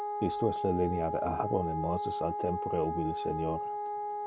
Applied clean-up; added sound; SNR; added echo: none; Wind instrument, woodwind instrument; 2 dB; none.